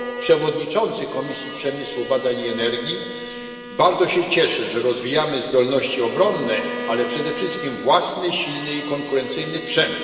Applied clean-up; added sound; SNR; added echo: none; Bowed string instrument; 12 dB; reverberation time 2.7 s.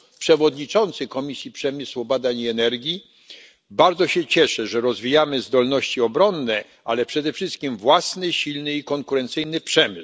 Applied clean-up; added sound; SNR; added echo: none; none; none; none.